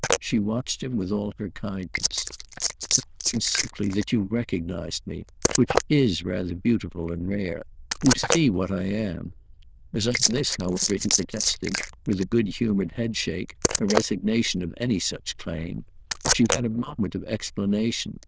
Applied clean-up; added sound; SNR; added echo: neural diffusion model UNIVERSE++.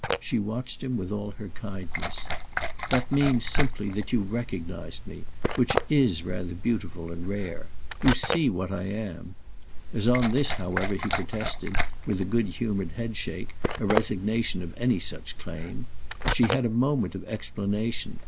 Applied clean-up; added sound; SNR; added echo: none; Liquid; 0 dB; none.